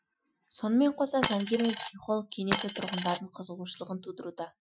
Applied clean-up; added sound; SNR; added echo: classical method Wiener filter.